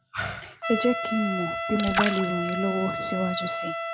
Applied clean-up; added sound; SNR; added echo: none; Splash, splatter + Trumpet; 2 dB; none.